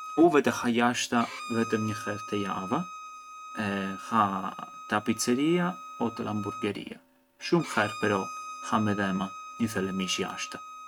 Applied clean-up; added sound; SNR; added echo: none; Bowed string instrument; 13 dB; none.